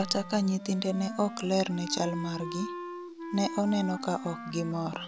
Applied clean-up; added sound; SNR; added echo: none; Wind instrument, woodwind instrument; 9 dB; none.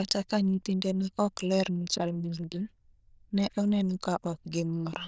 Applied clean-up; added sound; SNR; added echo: neural diffusion model UNIVERSE++.